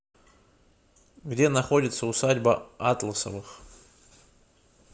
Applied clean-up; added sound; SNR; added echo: none; none; none; none.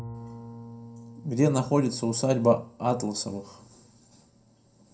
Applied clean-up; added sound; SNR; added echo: none; Bowed string instrument; 18 dB; reverberation time 0.2 s.